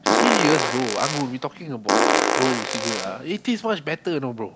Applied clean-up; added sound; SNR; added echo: none; Fart; -3 dB; none.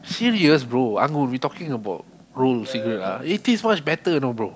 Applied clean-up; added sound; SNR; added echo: none; none; none; none.